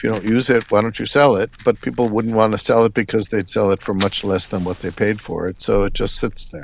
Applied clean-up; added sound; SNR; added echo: none; Fire; 15 dB; none.